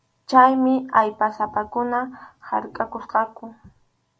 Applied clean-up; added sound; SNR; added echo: none; none; none; none.